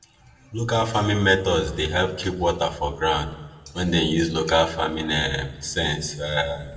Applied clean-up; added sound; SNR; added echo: none; none; none; reverberation time 1.0 s.